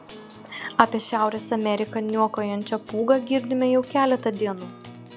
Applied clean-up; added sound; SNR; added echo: none; Acoustic guitar; 18 dB; none.